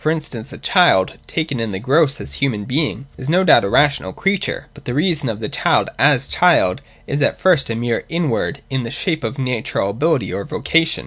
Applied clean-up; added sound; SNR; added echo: none; none; none; none.